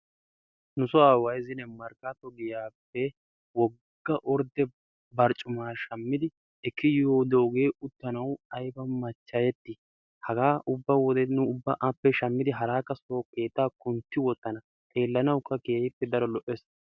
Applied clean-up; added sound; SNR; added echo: none; none; none; none.